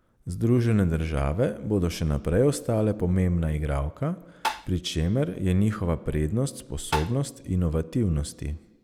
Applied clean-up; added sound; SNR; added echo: none; Tap; 6 dB; none.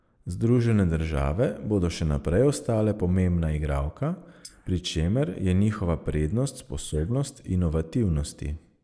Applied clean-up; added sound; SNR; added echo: neural mask model Resemble Enhance denoiser.